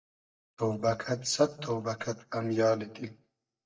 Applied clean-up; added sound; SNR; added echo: neural mask model DeepFilterNet 3.